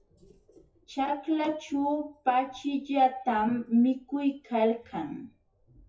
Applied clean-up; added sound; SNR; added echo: classical method WPE with log-MMSE.